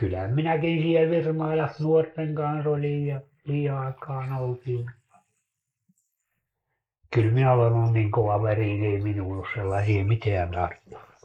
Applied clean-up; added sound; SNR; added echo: neural mask model Resemble Enhance denoiser.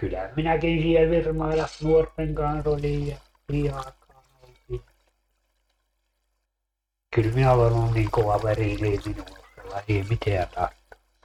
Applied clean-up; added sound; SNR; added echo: neural mask model RNNoise.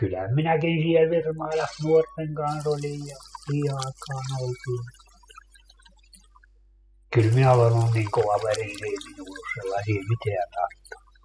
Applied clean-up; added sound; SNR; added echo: classical method spectral subtraction.